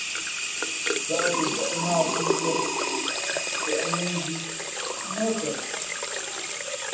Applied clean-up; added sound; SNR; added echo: none; Sink (filling or washing) / Water tap, faucet; -4 dB; reverberation time 0.8 s.